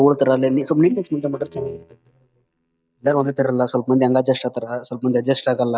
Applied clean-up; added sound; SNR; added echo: neural mask model DeepFilterNet 3.